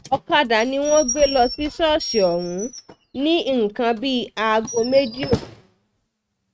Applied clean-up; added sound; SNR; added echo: neural mask model RNNoise.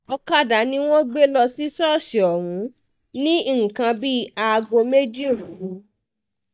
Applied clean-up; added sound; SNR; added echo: neural mask model DeepFilterNet 3.